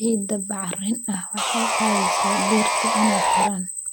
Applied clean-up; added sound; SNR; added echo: none; Sawing; -3 dB; none.